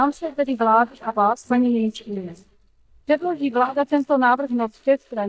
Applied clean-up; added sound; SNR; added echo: neural mask model DeepFilterNet 3.